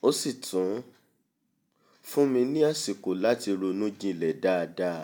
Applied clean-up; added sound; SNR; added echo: none; none; none; none.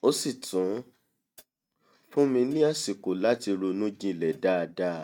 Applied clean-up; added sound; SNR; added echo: neural mask model RNNoise.